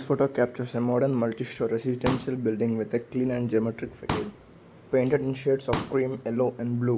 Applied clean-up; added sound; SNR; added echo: none; Explosion; 9 dB; none.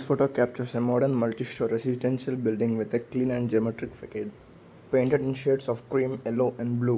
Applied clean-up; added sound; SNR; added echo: none; none; none; none.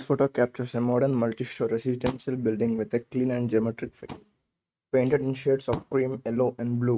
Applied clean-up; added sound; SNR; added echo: neural mask model RNNoise.